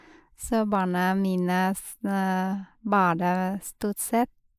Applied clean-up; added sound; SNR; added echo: neural mask model Resemble Enhance denoiser.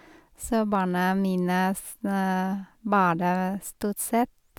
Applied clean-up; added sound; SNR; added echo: none; none; none; none.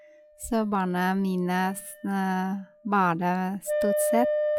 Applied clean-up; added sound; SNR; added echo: classical method log-MMSE.